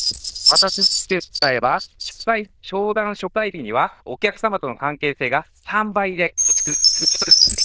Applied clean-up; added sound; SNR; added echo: neural diffusion model UNIVERSE++.